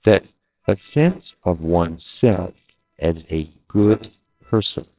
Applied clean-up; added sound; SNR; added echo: neural separator model SepFormer WHAMR!.